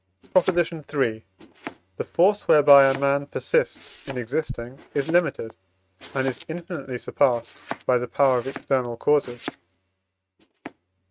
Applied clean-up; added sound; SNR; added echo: neural mask model RNNoise.